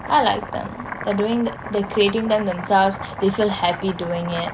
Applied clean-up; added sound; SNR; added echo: none; Domestic sounds, home sounds; 12 dB; none.